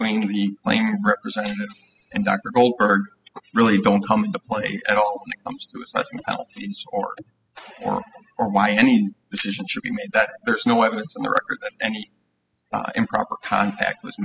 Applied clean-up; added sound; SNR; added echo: classical method spectral subtraction.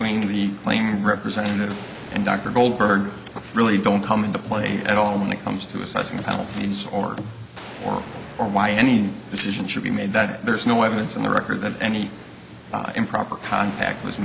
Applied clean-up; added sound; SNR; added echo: none; Explosion; 20 dB; none.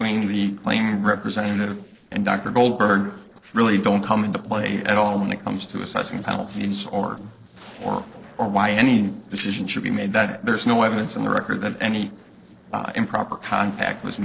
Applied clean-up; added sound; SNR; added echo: neural separator model SepFormer DNS4.